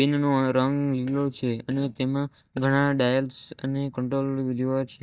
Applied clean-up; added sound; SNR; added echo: neural mask model DeepFilterNet 3.